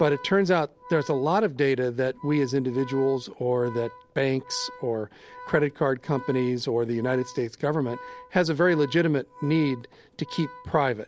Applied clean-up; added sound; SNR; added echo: none; Organ; 20 dB; none.